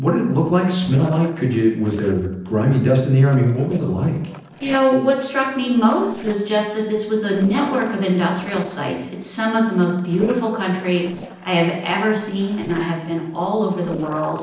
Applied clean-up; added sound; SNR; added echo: neural separator model SepFormer DNS4.